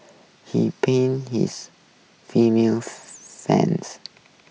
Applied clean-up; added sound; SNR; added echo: none; none; none; none.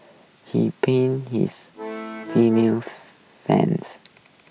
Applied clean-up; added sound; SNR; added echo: none; Accordion; 10 dB; none.